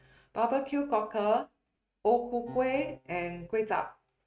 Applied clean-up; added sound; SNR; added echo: neural mask model RNNoise.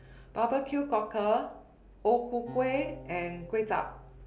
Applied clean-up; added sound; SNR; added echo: none; Acoustic guitar; 20 dB; none.